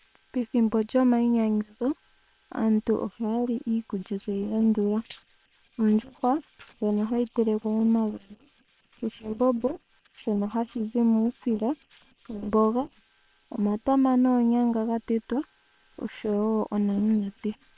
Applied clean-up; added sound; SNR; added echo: neural separator model SepFormer WHAM!.